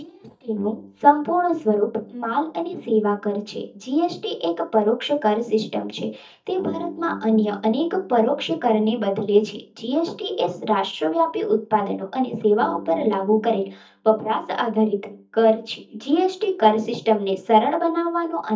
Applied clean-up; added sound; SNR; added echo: neural mask model DeepFilterNet 3.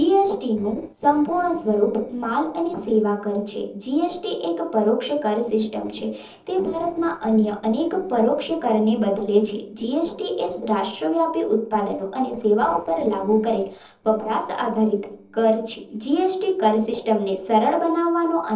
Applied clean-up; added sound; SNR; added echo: neural separator model SepFormer DNS4.